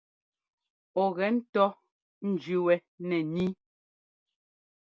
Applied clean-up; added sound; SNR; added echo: none; none; none; none.